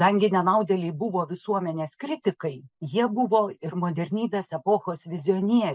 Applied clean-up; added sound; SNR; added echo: none; none; none; none.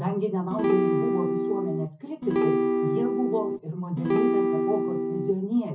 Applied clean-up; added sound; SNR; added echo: none; Acoustic guitar / Strum; -5 dB; reverberation time 0.4 s.